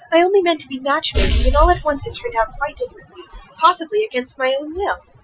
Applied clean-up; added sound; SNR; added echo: classical method Wiener filter.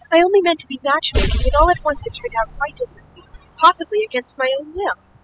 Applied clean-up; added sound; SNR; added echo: classical method spectral subtraction.